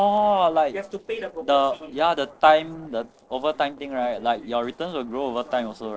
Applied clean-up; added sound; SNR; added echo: neural separator model SepFormer DNS4.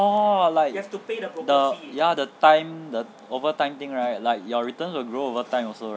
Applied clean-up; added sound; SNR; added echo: none; none; none; none.